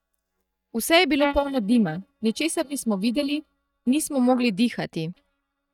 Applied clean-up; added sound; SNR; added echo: neural mask model DeepFilterNet 3.